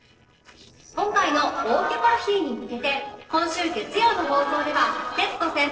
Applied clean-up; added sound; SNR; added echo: neural separator model SepFormer DNS4.